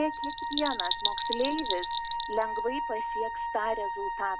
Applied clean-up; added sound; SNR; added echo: none; Wind instrument, woodwind instrument + Bell; -2 dB; none.